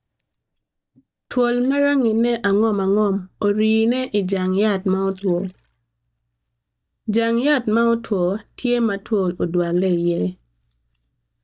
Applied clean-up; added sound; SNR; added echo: neural mask model DeepFilterNet 3.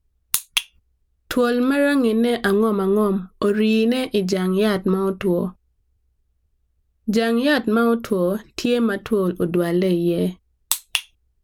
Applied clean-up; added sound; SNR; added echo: none; none; none; none.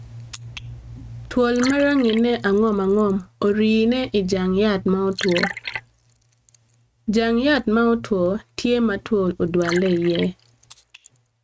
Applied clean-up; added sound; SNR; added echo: neural mask model RNNoise.